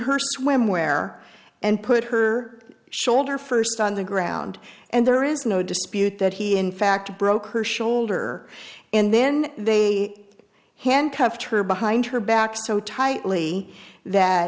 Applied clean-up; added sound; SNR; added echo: none; none; none; none.